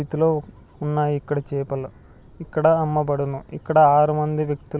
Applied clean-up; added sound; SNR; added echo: none; none; none; none.